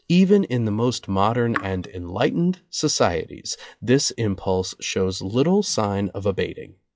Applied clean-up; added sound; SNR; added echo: classical method log-MMSE.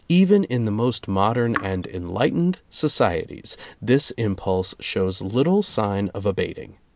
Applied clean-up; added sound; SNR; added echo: none; Raindrop / Drip; 13 dB; none.